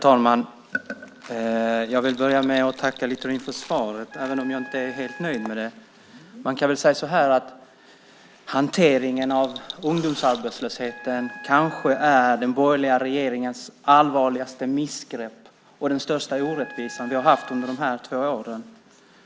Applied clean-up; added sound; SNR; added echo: none; Wind instrument, woodwind instrument + Bell; 18 dB; none.